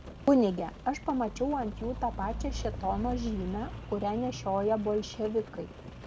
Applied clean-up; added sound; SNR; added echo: none; Rain; 9 dB; none.